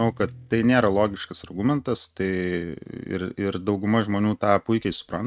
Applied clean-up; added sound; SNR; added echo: neural mask model RNNoise.